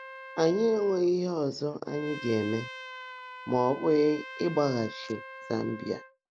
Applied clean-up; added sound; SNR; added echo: none; Trumpet; 15 dB; none.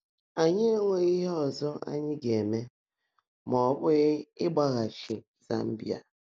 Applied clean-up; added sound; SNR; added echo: none; none; none; none.